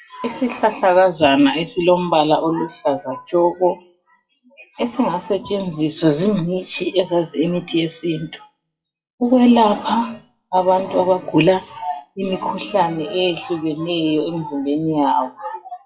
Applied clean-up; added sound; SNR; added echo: classical method WPE with log-MMSE.